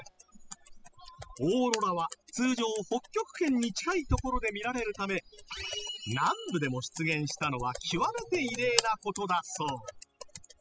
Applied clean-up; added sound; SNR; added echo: classical method spectral subtraction.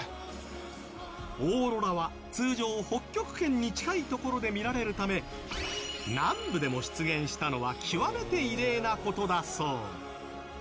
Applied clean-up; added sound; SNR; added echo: none; none; none; none.